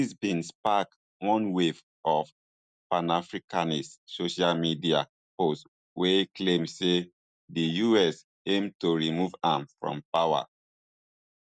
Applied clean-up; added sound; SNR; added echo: none; none; none; none.